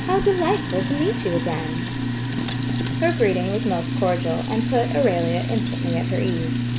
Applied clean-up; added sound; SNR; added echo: none; Sink (filling or washing); 0 dB; none.